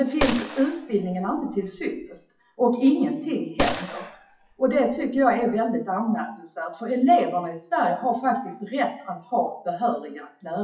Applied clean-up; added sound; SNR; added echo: classical method WPE with log-MMSE.